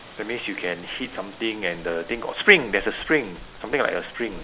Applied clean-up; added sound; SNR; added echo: none; Rain; 18 dB; none.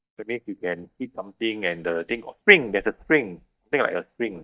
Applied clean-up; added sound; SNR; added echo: neural mask model DeepFilterNet 3.